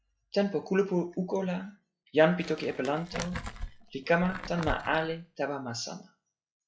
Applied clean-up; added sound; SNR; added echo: classical method log-MMSE.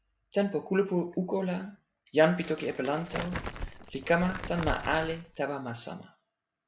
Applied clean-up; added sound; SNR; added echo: none; Crumpling, crinkling; 8 dB; none.